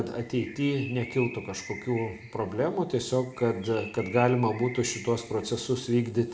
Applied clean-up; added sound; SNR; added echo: none; Bird; 17 dB; reverberation time 0.5 s.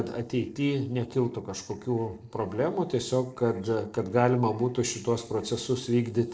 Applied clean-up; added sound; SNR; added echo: neural separator model SepFormer DNS4.